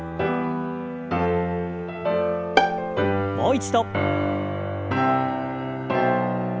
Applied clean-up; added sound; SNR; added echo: none; Bowed string instrument; 4 dB; none.